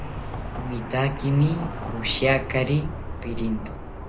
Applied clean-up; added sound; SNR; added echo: none; Traffic noise, roadway noise; 6 dB; none.